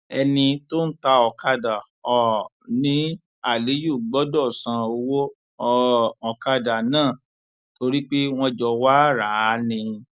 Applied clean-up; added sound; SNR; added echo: none; none; none; none.